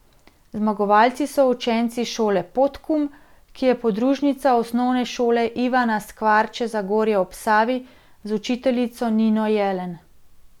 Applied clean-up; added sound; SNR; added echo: none; none; none; none.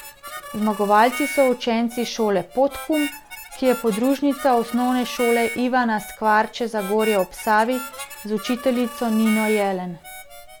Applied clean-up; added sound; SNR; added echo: none; Harmonica; 13 dB; none.